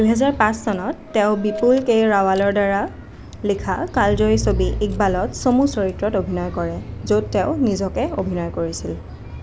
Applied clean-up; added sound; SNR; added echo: none; Engine / Car; 10 dB; none.